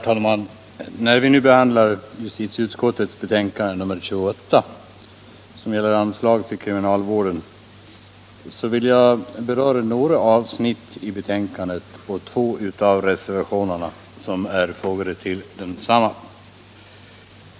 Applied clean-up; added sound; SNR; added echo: none; none; none; none.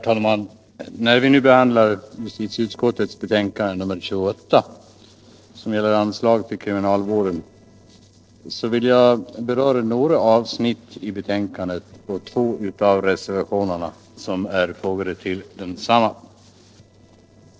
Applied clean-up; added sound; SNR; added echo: neural separator model SepFormer DNS4.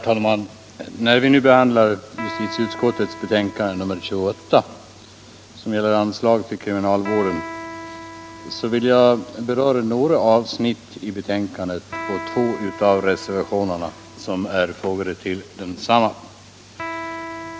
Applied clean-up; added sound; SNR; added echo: none; Electric guitar; 16 dB; none.